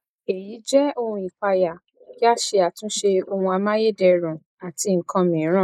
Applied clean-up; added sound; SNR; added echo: neural mask model Resemble Enhance denoiser.